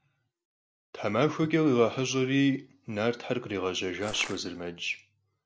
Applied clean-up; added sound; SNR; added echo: none; Crushing; 12 dB; none.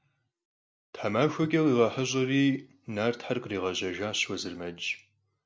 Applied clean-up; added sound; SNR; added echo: none; none; none; none.